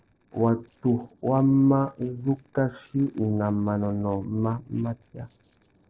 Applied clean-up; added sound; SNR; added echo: neural separator model SepFormer DNS4.